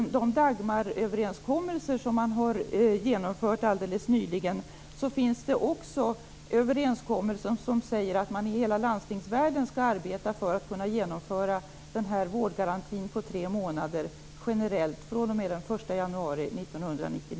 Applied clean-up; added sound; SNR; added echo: none; none; none; none.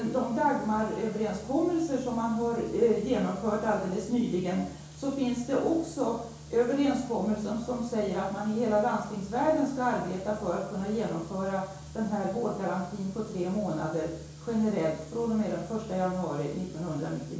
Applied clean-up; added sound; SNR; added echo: none; none; none; reverberation time 0.6 s.